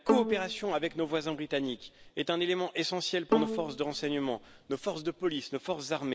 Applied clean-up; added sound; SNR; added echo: none; Bowed string instrument; 3 dB; none.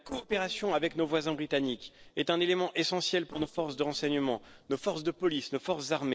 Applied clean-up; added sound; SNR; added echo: neural separator model SepFormer DNS4.